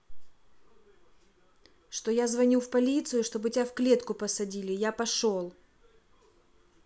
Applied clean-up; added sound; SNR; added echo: none; none; none; none.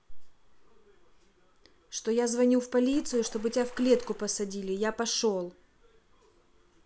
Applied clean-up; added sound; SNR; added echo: none; Water / Splash, splatter; 12 dB; none.